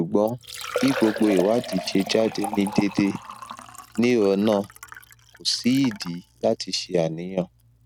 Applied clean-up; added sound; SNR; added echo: none; Liquid; 12 dB; none.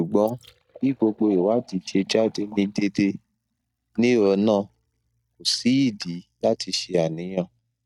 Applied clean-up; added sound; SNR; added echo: neural mask model DeepFilterNet 3.